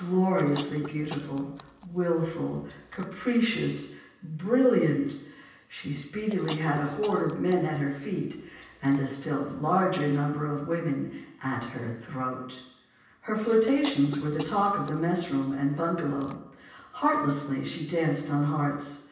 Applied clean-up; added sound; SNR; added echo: none; Chewing, mastication / Cough; 18 dB; reverberation time 0.9 s.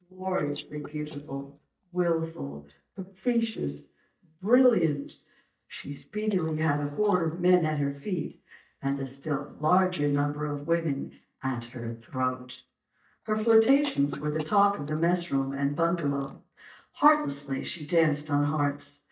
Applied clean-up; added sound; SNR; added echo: neural mask model DeepFilterNet 3.